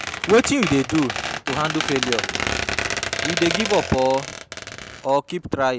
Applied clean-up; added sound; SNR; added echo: none; Squeak; 5 dB; none.